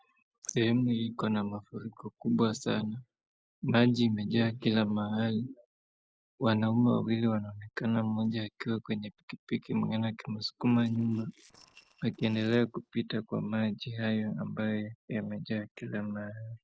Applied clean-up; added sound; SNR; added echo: neural separator model SepFormer DNS4.